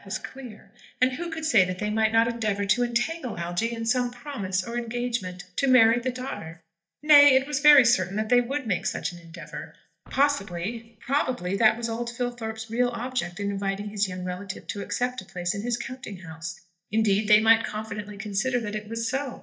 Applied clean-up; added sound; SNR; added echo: neural mask model DeepFilterNet 3.